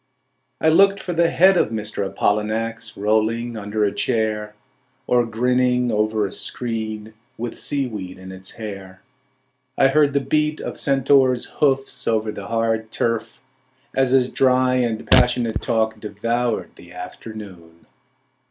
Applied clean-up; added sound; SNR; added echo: none; Fart; 2 dB; none.